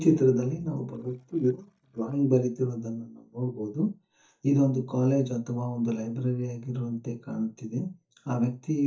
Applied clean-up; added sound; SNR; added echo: neural mask model DeepFilterNet 3.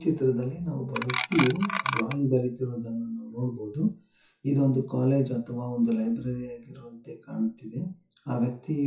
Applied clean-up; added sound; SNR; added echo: classical method WPE with log-MMSE.